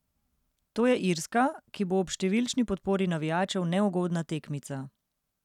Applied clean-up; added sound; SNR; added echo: none; none; none; none.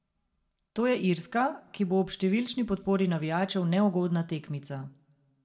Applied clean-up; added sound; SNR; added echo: none; none; none; reverberation time 0.5 s.